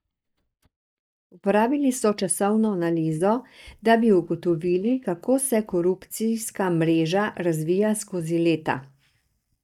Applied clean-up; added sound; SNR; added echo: neural mask model DeepFilterNet 3.